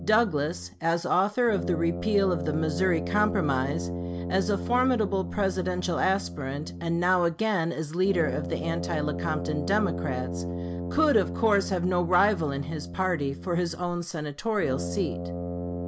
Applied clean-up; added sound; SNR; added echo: none; Brass instrument; 6 dB; none.